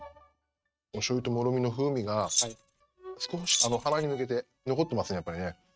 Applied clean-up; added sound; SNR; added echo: neural mask model RNNoise.